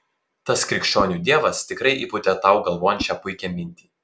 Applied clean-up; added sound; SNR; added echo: none; Whoosh, swoosh, swish; 19 dB; none.